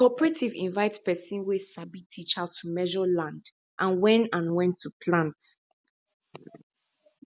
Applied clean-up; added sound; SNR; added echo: none; none; none; none.